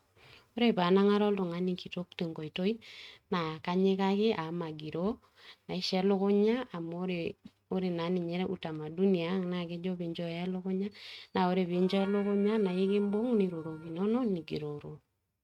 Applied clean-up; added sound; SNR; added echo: neural mask model RNNoise.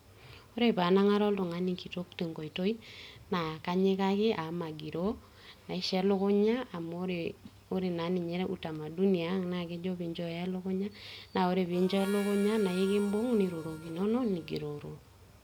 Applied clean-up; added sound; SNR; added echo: none; Harmonica; 17 dB; none.